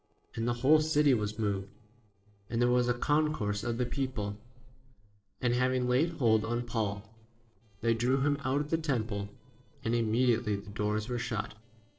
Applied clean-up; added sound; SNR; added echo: neural separator model SepFormer DNS4.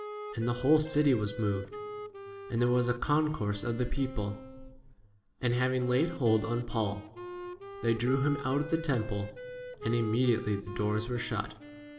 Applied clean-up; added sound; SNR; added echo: none; Wind instrument, woodwind instrument; 13 dB; reverberation time 1.5 s.